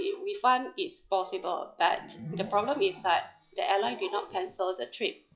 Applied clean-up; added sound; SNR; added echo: classical method log-MMSE.